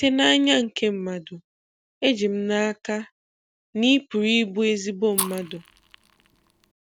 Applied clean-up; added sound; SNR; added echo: none; Fire; 10 dB; none.